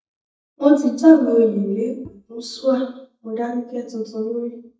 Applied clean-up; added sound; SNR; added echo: neural mask model DeepFilterNet 3.